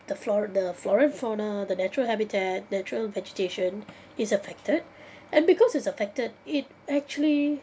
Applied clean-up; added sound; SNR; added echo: none; none; none; none.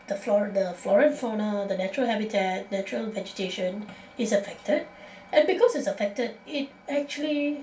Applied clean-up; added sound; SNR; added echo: none; none; none; reverberation time 0.3 s.